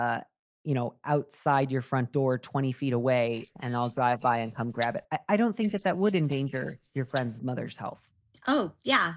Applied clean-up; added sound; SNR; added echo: neural mask model Resemble Enhance denoiser.